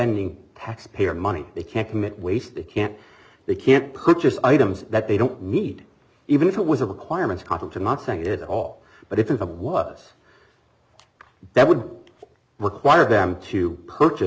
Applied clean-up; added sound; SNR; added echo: none; none; none; none.